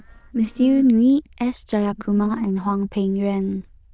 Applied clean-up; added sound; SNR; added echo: neural diffusion model UNIVERSE++.